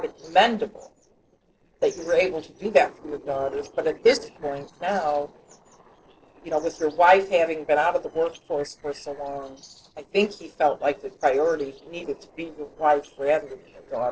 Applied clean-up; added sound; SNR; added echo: neural separator model SepFormer DNS4.